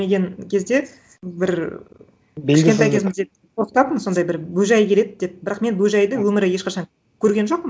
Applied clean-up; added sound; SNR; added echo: none; none; none; none.